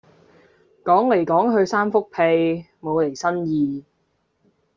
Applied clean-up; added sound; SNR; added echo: none; none; none; none.